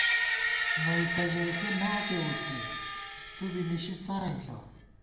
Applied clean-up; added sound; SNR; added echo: none; Screech; -2 dB; reverberation time 1.0 s.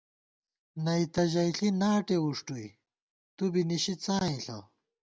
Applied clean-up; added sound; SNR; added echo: none; none; none; none.